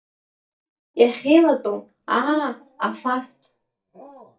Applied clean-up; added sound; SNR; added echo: neural mask model DeepFilterNet 3.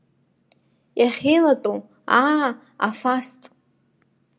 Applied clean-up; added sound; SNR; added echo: none; none; none; none.